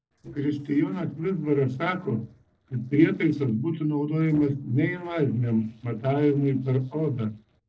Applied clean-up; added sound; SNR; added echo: neural separator model SepFormer DNS4.